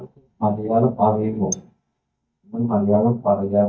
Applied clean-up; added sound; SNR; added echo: neural mask model DeepFilterNet 3.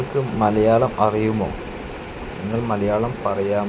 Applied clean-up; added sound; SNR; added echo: none; none; none; none.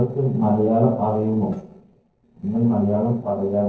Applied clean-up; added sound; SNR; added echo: neural separator model SepFormer DNS4.